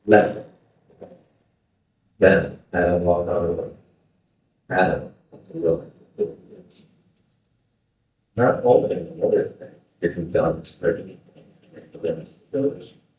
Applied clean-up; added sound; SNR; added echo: neural mask model DeepFilterNet 3.